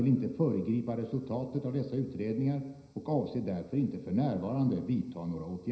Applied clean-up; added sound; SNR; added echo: none; none; none; reverberation time 0.9 s.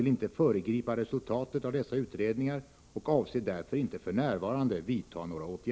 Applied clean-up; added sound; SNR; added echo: none; none; none; none.